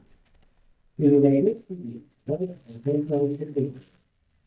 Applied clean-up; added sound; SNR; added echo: neural mask model DeepFilterNet 3.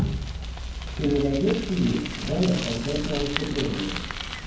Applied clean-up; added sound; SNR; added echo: none; Bicycle; 7 dB; reverberation time 0.9 s.